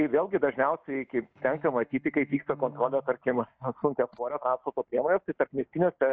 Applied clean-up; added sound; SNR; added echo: neural mask model DeepFilterNet 3.